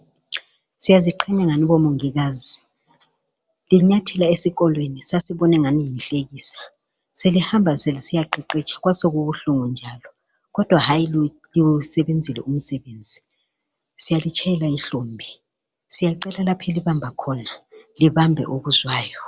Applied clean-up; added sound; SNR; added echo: none; none; none; none.